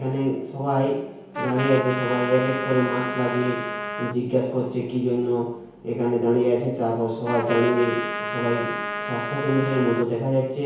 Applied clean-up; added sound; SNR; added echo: none; Trumpet; 6 dB; reverberation time 1.0 s.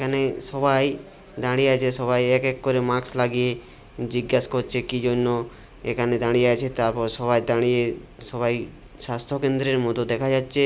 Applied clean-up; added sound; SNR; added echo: none; none; none; none.